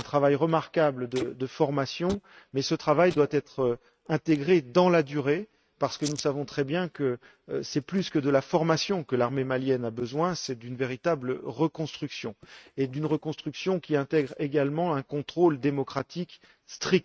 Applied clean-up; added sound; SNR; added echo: neural mask model RNNoise.